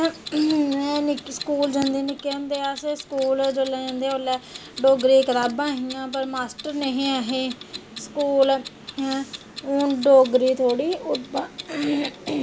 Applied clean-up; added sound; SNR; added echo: none; Clock; 17 dB; none.